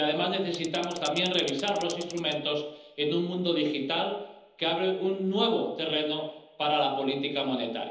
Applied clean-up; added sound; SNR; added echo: none; Mechanisms / Bicycle; 16 dB; reverberation time 0.9 s.